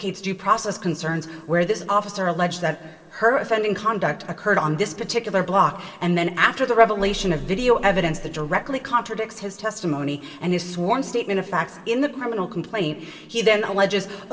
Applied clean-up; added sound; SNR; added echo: none; Bus / Engine; 14 dB; reverberation time 2.0 s.